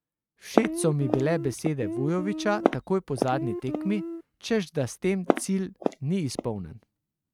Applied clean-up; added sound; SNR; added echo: neural mask model RNNoise.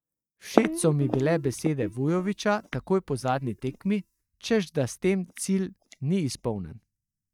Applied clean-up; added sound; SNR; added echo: neural mask model DeepFilterNet 3.